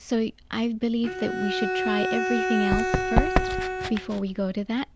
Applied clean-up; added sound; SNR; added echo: none; Bowed string instrument + Run; -1 dB; none.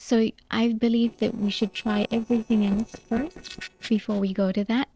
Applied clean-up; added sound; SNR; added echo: neural separator model SepFormer DNS4.